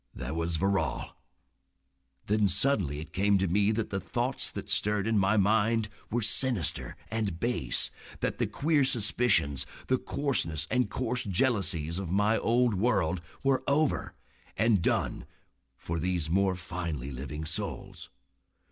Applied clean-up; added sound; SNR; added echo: none; none; none; none.